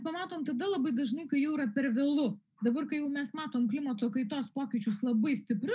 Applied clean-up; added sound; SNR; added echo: none; none; none; none.